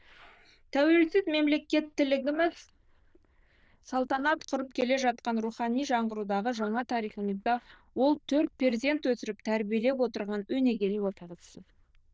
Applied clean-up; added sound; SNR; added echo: neural diffusion model UNIVERSE++.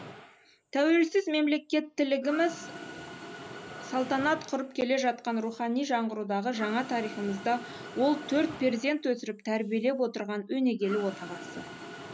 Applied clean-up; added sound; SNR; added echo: none; Mechanisms; 15 dB; none.